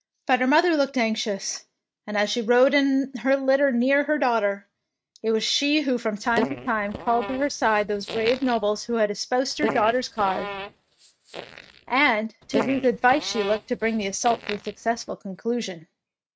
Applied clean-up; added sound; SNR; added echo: neural mask model RNNoise.